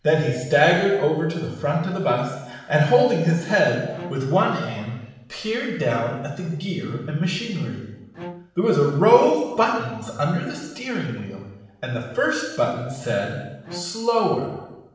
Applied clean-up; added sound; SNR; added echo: none; Bowed string instrument; 18 dB; reverberation time 0.9 s.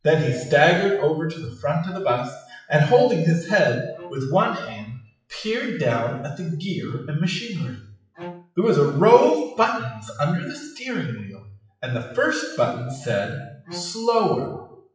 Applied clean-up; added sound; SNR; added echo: classical method WPE with log-MMSE.